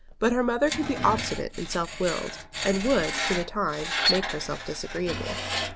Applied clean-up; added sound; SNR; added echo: none; Screech; 4 dB; none.